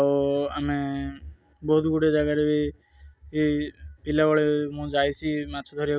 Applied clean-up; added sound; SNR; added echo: none; none; none; none.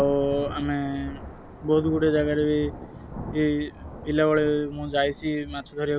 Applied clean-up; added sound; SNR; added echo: none; Thunder / Rain; 14 dB; none.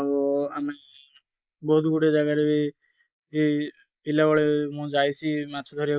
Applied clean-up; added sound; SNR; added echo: neural mask model Resemble Enhance denoiser.